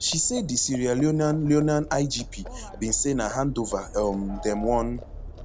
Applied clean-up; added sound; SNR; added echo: none; Livestock, farm animals, working animals + Piano; 13 dB; none.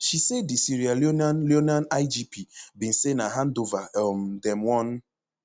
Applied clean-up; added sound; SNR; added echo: none; none; none; none.